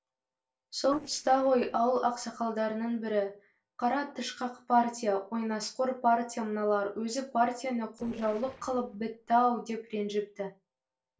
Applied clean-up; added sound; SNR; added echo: neural separator model SepFormer DNS4.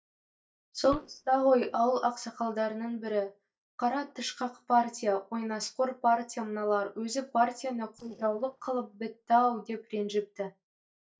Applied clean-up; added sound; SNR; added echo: neural mask model DeepFilterNet 3.